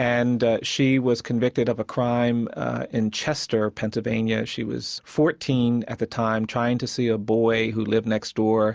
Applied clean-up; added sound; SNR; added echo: none; none; none; none.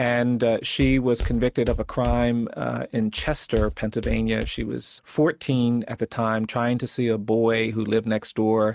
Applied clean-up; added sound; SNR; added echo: neural mask model RNNoise.